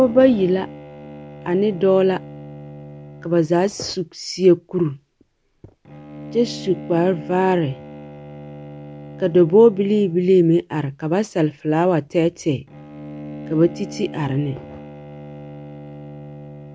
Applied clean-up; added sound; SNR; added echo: none; Bowed string instrument; 16 dB; none.